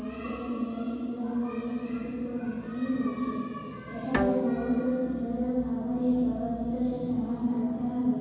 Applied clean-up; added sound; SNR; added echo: none; Bowed string instrument; 9 dB; reverberation time 2.0 s.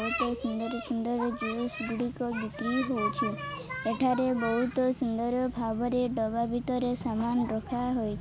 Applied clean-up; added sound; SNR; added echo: none; none; none; none.